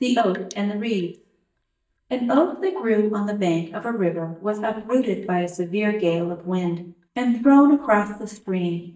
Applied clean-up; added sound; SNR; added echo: neural mask model DeepFilterNet 3.